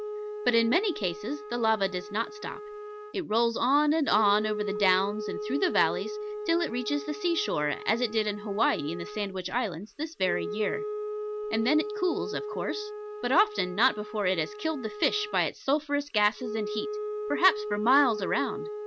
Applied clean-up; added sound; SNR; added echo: none; Wind instrument, woodwind instrument; 8 dB; none.